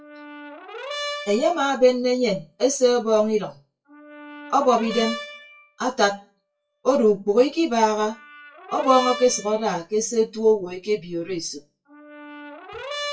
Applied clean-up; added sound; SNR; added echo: classical method WPE with log-MMSE.